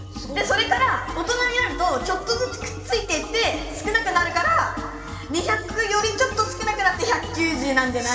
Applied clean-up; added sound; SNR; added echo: none; Wind instrument, woodwind instrument; 19 dB; reverberation time 2.0 s.